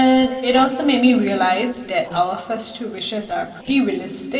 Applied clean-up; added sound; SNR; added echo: neural separator model SepFormer DNS4.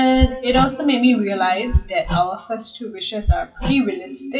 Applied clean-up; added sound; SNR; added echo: classical method WPE with log-MMSE.